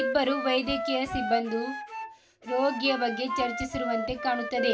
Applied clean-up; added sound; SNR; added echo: none; Wind instrument, woodwind instrument; 5 dB; reverberation time 0.2 s.